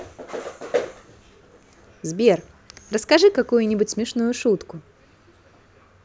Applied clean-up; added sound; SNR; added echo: none; none; none; none.